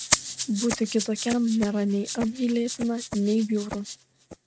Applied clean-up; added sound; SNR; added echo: neural mask model RNNoise.